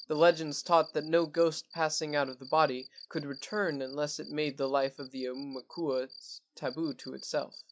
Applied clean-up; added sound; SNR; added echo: classical method log-MMSE.